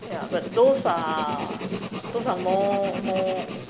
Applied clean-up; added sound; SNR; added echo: none; Writing; 7 dB; none.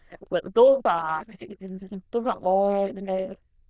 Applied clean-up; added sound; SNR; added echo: neural diffusion model UNIVERSE++.